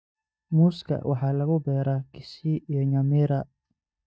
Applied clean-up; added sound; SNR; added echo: neural mask model DeepFilterNet 3.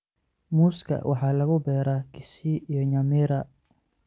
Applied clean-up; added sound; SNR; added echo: none; none; none; none.